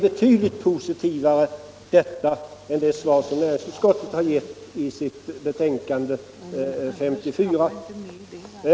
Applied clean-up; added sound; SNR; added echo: none; none; none; none.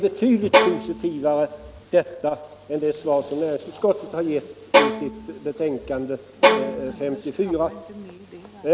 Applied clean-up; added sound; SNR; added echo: none; Bowed string instrument; -1 dB; none.